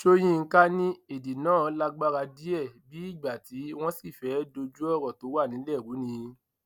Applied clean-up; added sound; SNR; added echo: none; none; none; none.